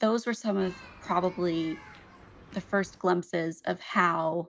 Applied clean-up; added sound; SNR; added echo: none; Human group actions; 20 dB; none.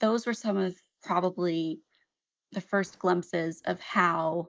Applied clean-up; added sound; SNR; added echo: neural mask model Resemble Enhance denoiser.